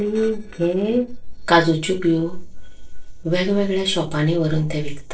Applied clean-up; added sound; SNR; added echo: neural separator model SepFormer DNS4.